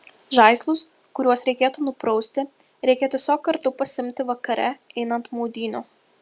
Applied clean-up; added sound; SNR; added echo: none; none; none; none.